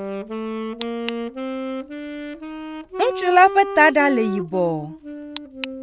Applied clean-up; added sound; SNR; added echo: none; Wind instrument, woodwind instrument; 8 dB; none.